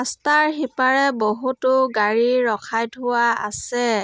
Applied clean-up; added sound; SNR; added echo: none; none; none; none.